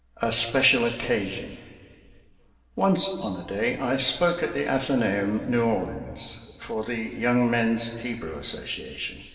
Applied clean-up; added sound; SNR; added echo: none; none; none; reverberation time 2.0 s.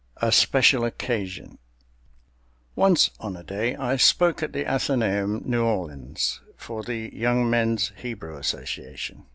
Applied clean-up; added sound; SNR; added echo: none; none; none; none.